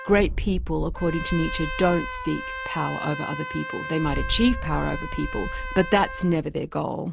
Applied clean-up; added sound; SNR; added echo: none; Trumpet + Boom; 6 dB; none.